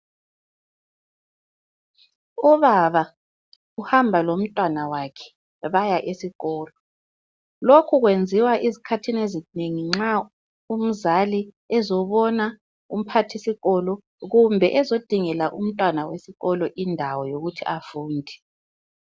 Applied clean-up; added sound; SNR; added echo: none; none; none; none.